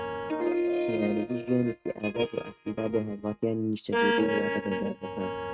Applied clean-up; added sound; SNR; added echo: neural mask model RNNoise.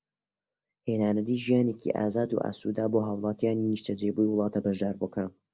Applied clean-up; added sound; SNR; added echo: none; none; none; none.